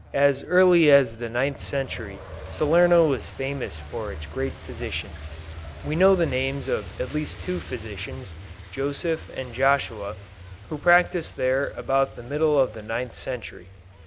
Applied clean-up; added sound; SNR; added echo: none; Truck; 14 dB; none.